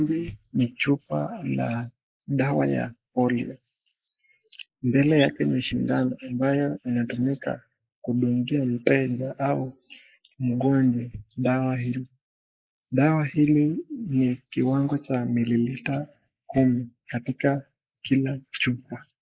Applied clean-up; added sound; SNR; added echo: neural mask model Resemble Enhance denoiser.